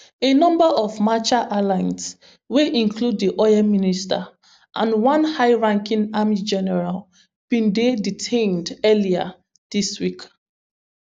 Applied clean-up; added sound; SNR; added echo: none; none; none; none.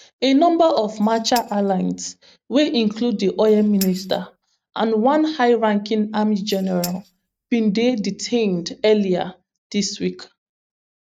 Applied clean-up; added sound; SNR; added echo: neural mask model RNNoise.